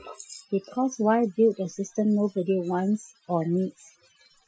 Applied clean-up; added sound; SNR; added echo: classical method Wiener filter.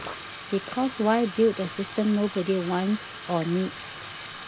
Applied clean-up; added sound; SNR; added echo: none; Bathtub (filling or washing); 10 dB; none.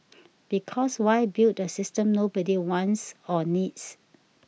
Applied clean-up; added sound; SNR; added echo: none; none; none; none.